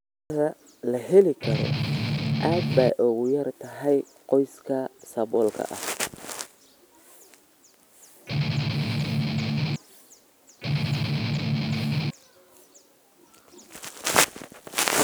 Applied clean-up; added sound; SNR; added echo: none; Strum; -2 dB; none.